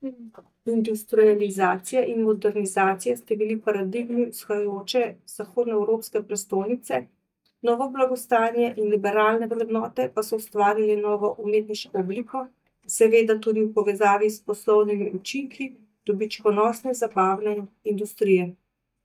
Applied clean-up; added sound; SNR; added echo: neural mask model DeepFilterNet 3.